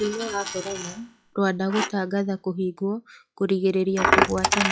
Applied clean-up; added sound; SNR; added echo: classical method log-MMSE.